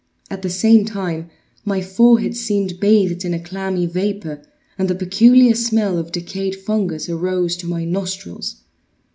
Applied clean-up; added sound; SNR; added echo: none; none; none; none.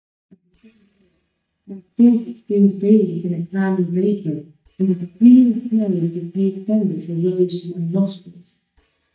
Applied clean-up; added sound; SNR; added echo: neural mask model DeepFilterNet 3.